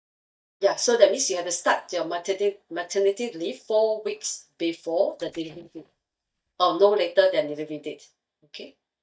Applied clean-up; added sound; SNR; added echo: neural mask model DeepFilterNet 3.